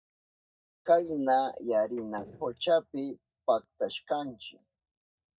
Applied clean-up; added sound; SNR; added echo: neural mask model DeepFilterNet 3.